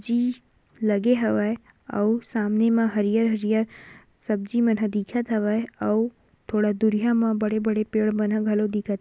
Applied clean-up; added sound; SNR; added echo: none; none; none; none.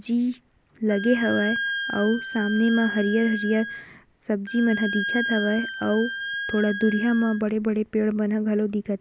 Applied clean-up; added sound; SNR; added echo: none; Wind instrument, woodwind instrument; 7 dB; none.